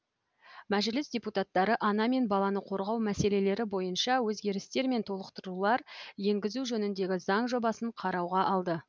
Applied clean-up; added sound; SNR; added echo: none; none; none; none.